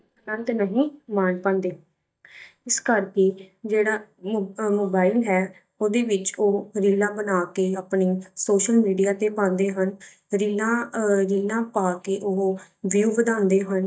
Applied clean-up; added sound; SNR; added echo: neural mask model DeepFilterNet 3.